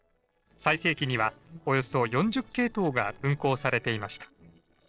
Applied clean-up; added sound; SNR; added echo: neural separator model SepFormer DNS4.